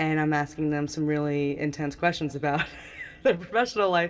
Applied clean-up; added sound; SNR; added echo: none; none; none; reverberation time 2.1 s.